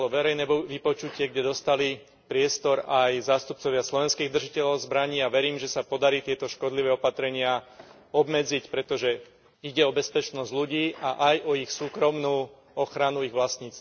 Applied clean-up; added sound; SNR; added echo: none; none; none; none.